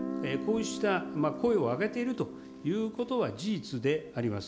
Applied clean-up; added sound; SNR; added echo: none; Guitar; 9 dB; none.